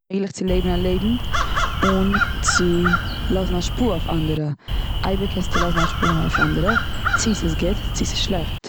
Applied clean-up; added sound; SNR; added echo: none; Crow; -1 dB; none.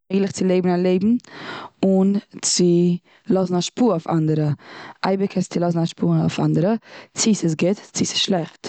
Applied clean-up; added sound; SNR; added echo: none; none; none; none.